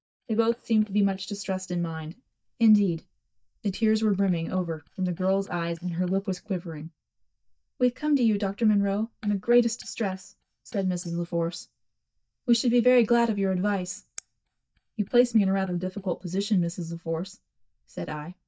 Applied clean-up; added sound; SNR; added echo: neural mask model DeepFilterNet 3.